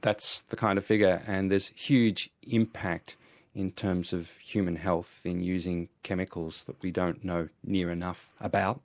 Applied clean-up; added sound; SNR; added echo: none; none; none; none.